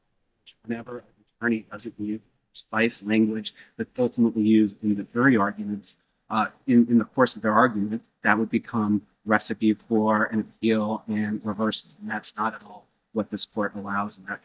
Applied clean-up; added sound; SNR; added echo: neural mask model DeepFilterNet 3.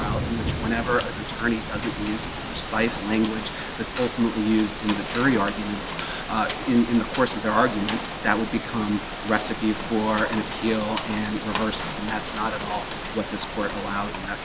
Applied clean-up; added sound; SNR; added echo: none; Rain; 5 dB; none.